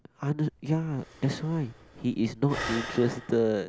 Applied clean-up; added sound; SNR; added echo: none; Breathing; 13 dB; none.